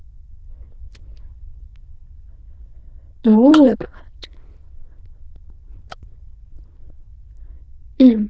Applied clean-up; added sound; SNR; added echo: neural diffusion model UNIVERSE++.